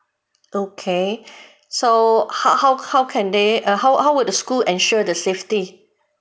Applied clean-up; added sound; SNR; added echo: none; none; none; none.